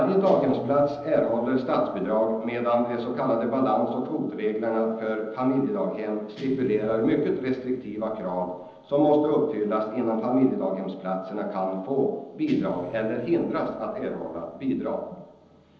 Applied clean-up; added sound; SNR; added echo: neural separator model SepFormer DNS4.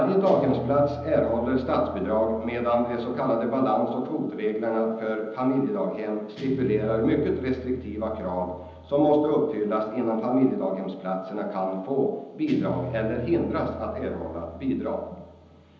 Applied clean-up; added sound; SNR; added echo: none; Guitar; 15 dB; reverberation time 0.9 s.